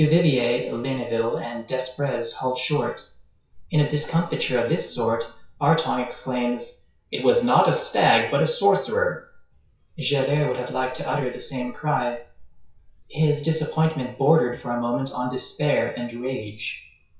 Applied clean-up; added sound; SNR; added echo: classical method WPE with log-MMSE.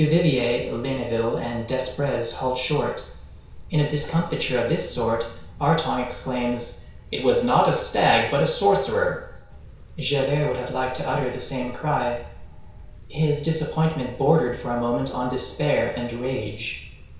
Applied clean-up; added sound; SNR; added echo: none; Cricket; 17 dB; reverberation time 0.6 s.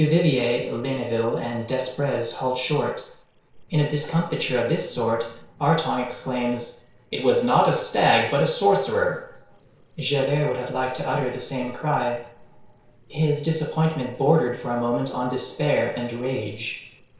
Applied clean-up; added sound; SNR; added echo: neural separator model SepFormer DNS4.